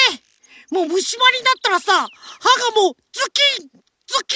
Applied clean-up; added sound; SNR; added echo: none; none; none; none.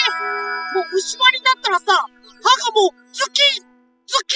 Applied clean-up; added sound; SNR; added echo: classical method spectral subtraction.